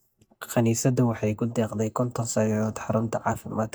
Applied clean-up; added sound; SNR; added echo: neural mask model DeepFilterNet 3.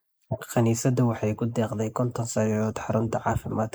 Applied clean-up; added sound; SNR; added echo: neural mask model Resemble Enhance denoiser.